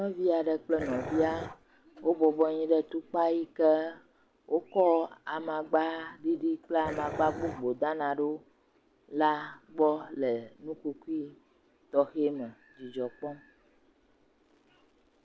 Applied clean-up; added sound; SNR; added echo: none; Dog; 8 dB; none.